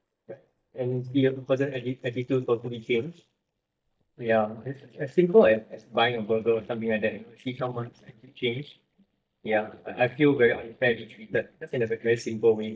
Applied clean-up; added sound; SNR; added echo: neural mask model DeepFilterNet 3.